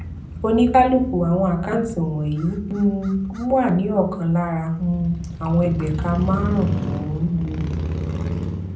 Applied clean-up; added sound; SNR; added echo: none; Motorcycle / Crow; 7 dB; reverberation time 0.6 s.